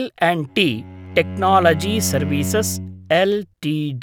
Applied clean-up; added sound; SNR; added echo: none; Bowed string instrument; 8 dB; none.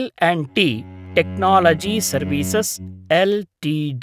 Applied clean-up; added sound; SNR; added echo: neural mask model RNNoise.